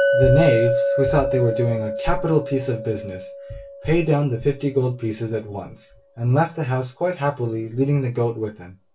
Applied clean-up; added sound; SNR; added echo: none; Chink, clink; 4 dB; reverberation time 0.2 s.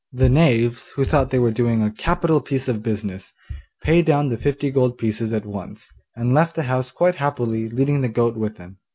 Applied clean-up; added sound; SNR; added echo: none; none; none; none.